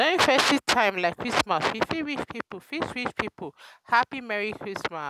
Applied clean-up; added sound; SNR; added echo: none; none; none; none.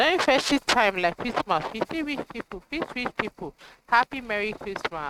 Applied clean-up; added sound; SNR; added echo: neural mask model RNNoise.